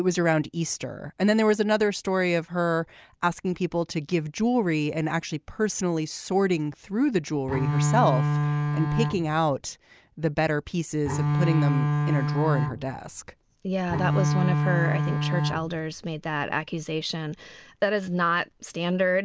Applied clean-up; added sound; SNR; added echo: none; Bowed string instrument; -1 dB; none.